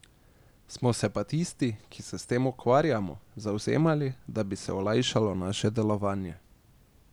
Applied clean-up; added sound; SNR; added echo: none; none; none; none.